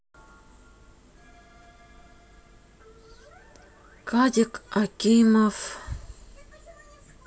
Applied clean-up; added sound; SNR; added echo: none; none; none; none.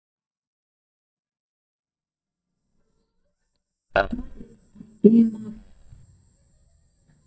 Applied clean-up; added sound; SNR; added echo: neural mask model DeepFilterNet 3.